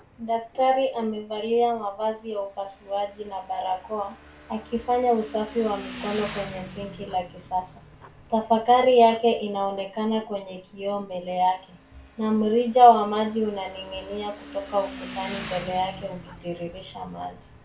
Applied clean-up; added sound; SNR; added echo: none; Motorcycle / Engine; 18 dB; reverberation time 0.3 s.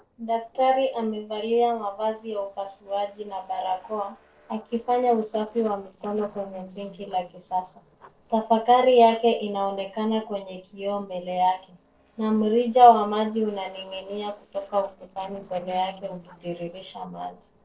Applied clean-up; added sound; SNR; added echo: neural separator model SepFormer DNS4.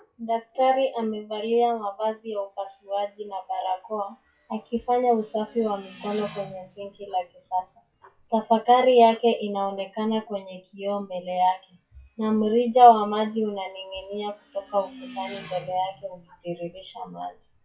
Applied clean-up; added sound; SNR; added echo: classical method WPE with log-MMSE.